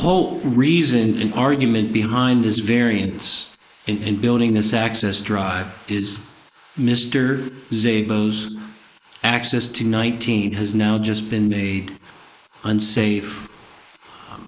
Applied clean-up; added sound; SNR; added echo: neural mask model Resemble Enhance denoiser.